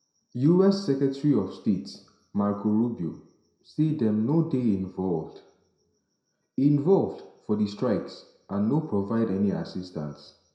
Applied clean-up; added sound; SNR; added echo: none; none; none; reverberation time 0.5 s.